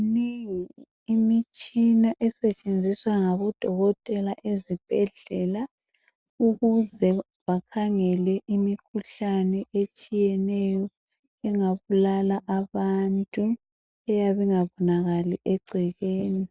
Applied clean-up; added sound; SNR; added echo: none; none; none; none.